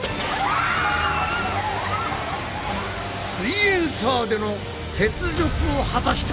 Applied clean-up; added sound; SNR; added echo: none; Piano; 16 dB; none.